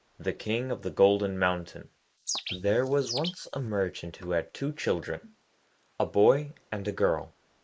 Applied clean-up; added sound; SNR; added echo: neural mask model Resemble Enhance denoiser.